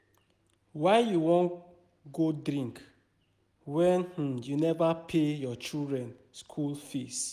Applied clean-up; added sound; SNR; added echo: none; none; none; none.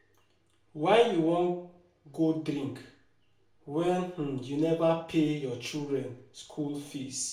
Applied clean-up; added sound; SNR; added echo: none; none; none; reverberation time 0.4 s.